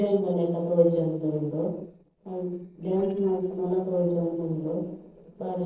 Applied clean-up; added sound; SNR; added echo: neural separator model SepFormer DNS4.